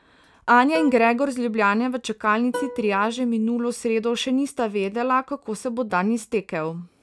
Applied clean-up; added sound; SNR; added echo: none; Plucked string instrument; 14 dB; none.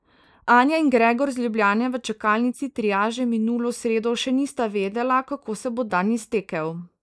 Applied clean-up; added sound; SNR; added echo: neural mask model Resemble Enhance denoiser.